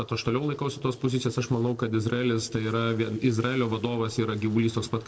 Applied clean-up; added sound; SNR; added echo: neural separator model SepFormer DNS4.